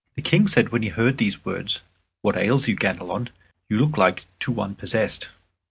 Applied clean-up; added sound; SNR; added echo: none; none; none; none.